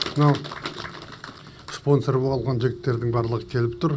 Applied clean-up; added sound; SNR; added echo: none; none; none; none.